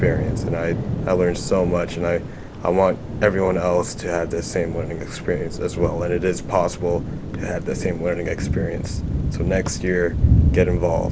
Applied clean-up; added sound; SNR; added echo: none; Thunder / Rain; 2 dB; none.